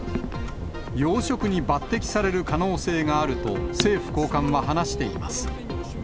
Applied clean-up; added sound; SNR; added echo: none; Clock; 8 dB; none.